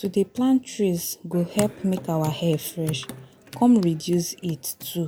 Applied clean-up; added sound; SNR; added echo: none; Hands / Wood; 16 dB; none.